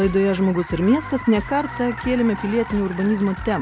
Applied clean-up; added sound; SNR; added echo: none; Car; 15 dB; none.